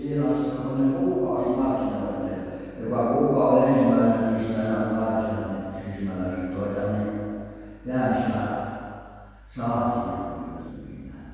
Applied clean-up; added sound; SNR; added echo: none; Dishes, pots, and pans; 18 dB; reverberation time 2.1 s.